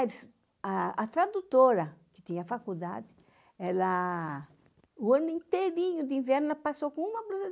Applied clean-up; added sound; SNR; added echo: none; none; none; none.